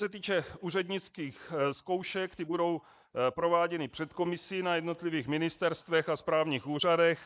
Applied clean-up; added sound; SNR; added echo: neural mask model Resemble Enhance denoiser.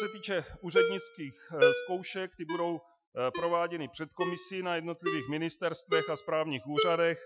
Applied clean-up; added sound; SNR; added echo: classical method Wiener filter.